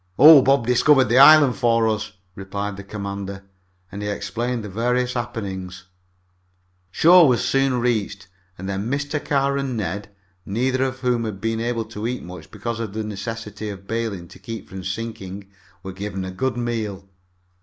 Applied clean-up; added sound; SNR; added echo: none; none; none; none.